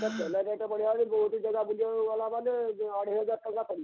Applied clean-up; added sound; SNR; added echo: none; Gasp; 17 dB; none.